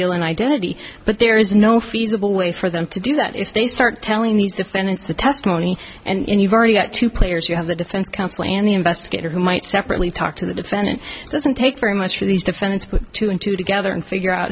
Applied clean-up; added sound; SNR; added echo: none; none; none; none.